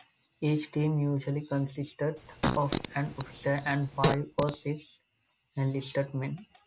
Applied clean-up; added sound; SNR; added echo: none; Fart; 2 dB; none.